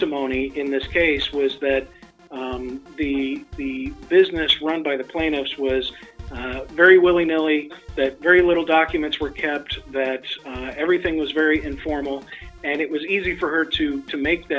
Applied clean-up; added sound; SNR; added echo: none; Drum kit; 19 dB; none.